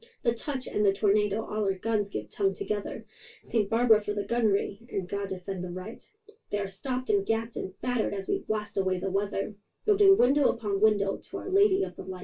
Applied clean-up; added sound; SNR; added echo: none; none; none; reverberation time 0.2 s.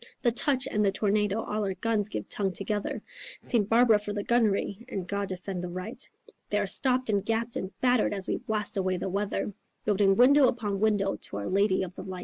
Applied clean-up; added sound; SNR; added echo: none; none; none; none.